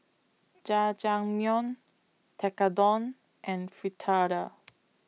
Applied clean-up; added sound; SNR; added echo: none; none; none; none.